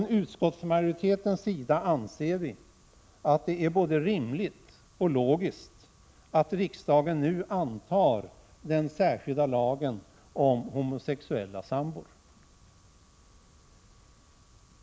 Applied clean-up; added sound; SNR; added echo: none; none; none; none.